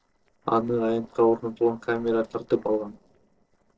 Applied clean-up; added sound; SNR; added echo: neural separator model SepFormer DNS4.